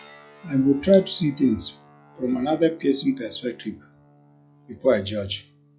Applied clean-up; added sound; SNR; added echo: classical method log-MMSE.